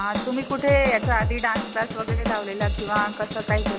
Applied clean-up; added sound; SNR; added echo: none; Drum / Drum kit; 2 dB; none.